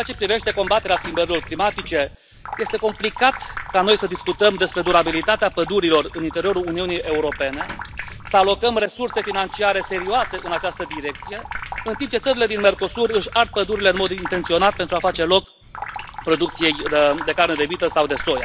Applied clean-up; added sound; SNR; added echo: none; Sink (filling or washing) / Water tap, faucet; 12 dB; none.